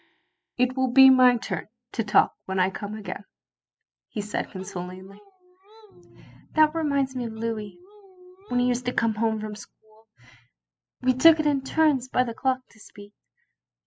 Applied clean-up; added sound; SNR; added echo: classical method spectral subtraction.